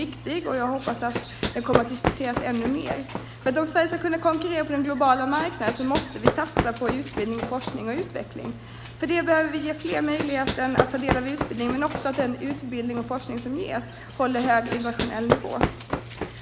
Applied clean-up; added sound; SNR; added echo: none; Run; 4 dB; none.